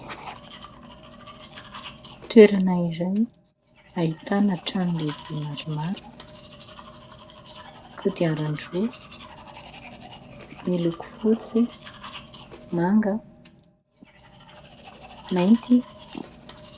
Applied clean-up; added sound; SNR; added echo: none; Domestic sounds, home sounds; 17 dB; none.